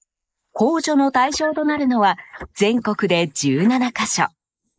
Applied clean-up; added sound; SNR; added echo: neural mask model Resemble Enhance denoiser.